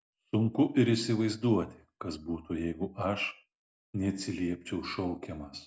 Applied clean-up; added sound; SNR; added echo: none; none; none; none.